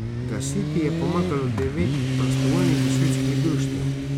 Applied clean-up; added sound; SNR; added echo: none; Motorcycle; -5 dB; none.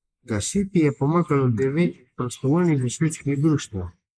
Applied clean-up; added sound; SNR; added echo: neural mask model Resemble Enhance denoiser.